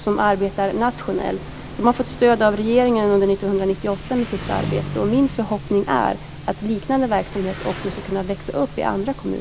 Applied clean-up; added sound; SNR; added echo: none; Engine; 14 dB; none.